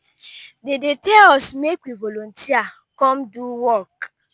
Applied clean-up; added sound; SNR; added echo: none; none; none; none.